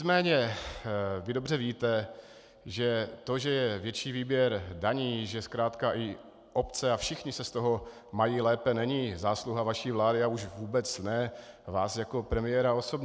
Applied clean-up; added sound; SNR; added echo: none; none; none; none.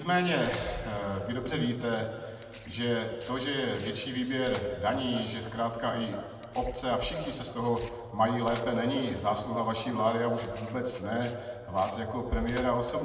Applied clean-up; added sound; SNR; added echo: none; Tearing; 20 dB; reverberation time 2.0 s.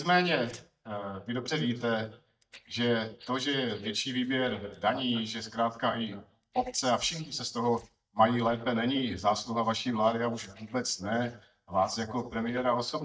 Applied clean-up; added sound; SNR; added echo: neural mask model DeepFilterNet 3.